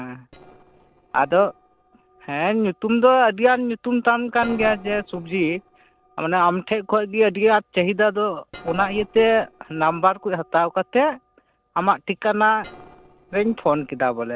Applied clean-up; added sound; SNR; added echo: neural separator model SepFormer DNS4.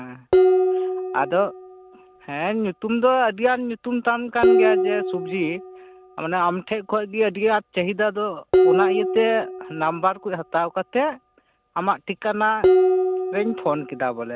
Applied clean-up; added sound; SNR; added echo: none; Dishes, pots, and pans; 0 dB; none.